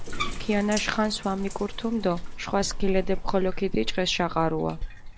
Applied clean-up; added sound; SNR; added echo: none; Bathtub (filling or washing); 4 dB; none.